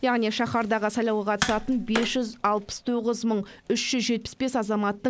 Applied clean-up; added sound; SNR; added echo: none; Tap; 9 dB; none.